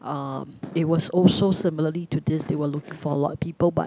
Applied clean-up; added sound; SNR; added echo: none; none; none; none.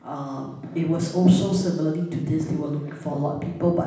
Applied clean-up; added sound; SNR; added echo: none; none; none; reverberation time 0.9 s.